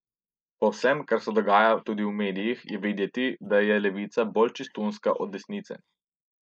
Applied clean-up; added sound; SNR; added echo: neural mask model Resemble Enhance denoiser.